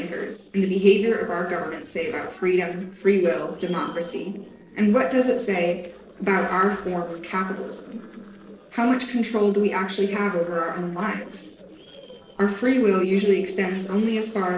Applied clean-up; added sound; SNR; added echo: neural separator model SepFormer DNS4.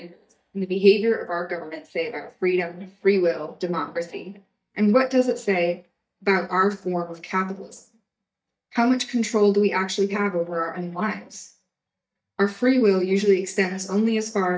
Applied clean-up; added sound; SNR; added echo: neural mask model DeepFilterNet 3.